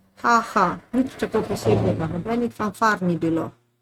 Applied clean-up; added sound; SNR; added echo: neural mask model RNNoise.